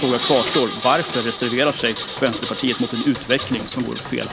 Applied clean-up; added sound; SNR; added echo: none; Engine; 6 dB; none.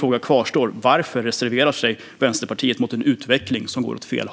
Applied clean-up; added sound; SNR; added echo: none; none; none; none.